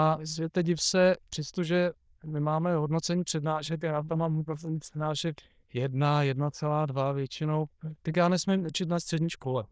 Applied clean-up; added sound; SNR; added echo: neural diffusion model UNIVERSE++.